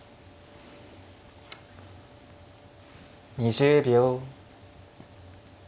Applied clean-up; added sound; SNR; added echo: none; none; none; none.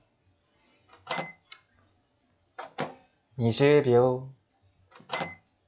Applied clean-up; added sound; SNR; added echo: classical method log-MMSE.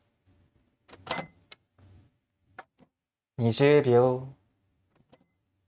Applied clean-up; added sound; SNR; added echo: neural mask model RNNoise.